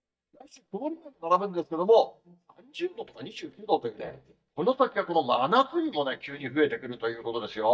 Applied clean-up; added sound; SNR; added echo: neural mask model DeepFilterNet 3.